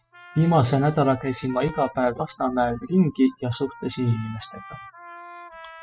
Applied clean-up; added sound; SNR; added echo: classical method spectral subtraction.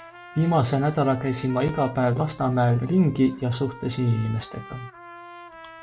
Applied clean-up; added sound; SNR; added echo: none; Trumpet; 19 dB; none.